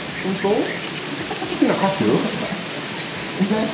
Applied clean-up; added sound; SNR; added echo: none; Wind; 4 dB; reverberation time 0.7 s.